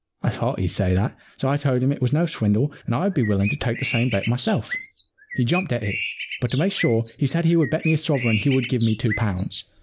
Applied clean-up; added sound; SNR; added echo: none; Bird; 10 dB; none.